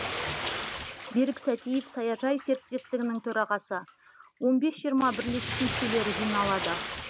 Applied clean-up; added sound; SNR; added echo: none; Bathtub (filling or washing); 6 dB; none.